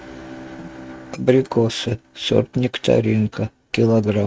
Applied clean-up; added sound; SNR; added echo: neural mask model RNNoise.